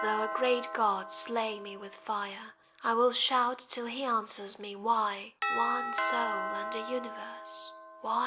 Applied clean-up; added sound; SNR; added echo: none; Doorbell; 7 dB; none.